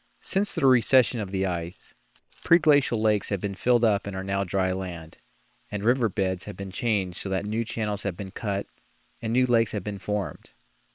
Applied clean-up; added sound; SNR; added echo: neural separator model SepFormer WHAM!.